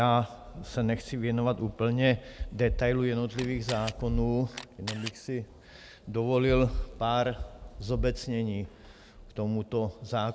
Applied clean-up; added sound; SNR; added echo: none; Camera; 14 dB; none.